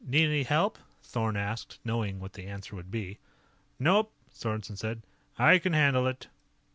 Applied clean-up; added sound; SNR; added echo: none; none; none; none.